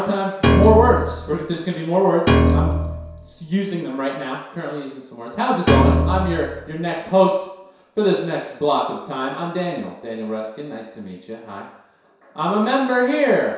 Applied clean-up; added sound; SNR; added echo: none; Piano; -3 dB; reverberation time 0.7 s.